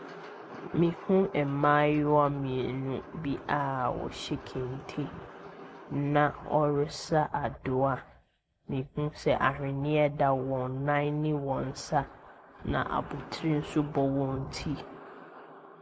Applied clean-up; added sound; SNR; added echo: none; none; none; none.